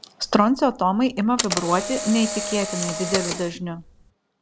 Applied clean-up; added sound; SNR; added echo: none; Camera; 7 dB; none.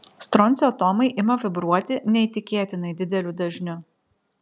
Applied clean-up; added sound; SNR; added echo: none; none; none; none.